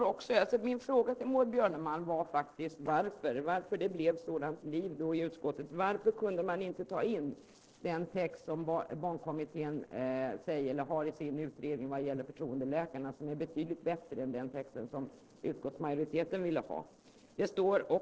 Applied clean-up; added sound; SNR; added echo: neural separator model SepFormer DNS4.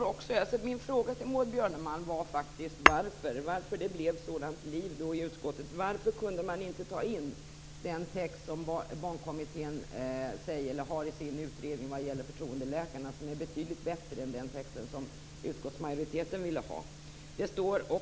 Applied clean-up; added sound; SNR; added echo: none; Tap / Hammer; -4 dB; none.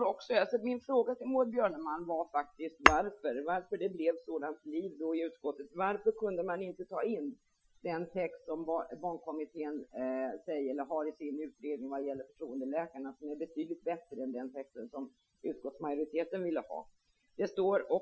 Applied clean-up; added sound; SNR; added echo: classical method Wiener filter.